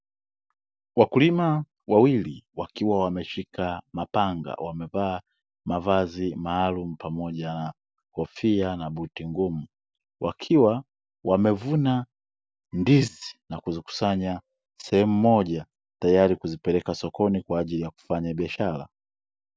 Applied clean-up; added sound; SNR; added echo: none; none; none; none.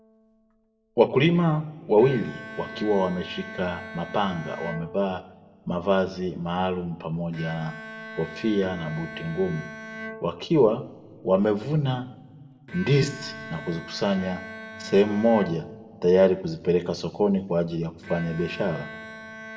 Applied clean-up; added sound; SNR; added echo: none; Bowed string instrument; 16 dB; reverberation time 1.0 s.